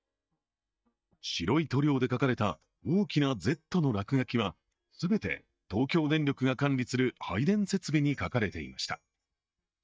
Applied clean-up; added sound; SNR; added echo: neural mask model DeepFilterNet 3.